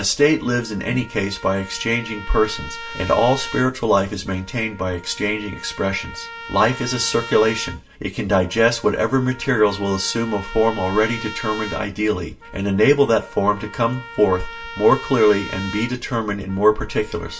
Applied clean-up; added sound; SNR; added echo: none; Trumpet; 15 dB; reverberation time 0.1 s.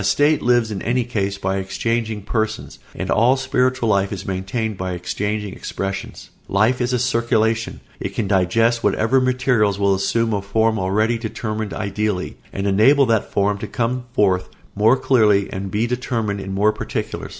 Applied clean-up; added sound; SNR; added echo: none; none; none; none.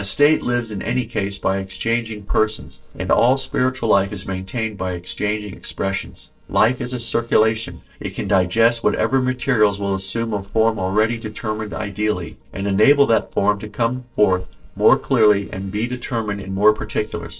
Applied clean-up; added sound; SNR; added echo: neural separator model SepFormer DNS4.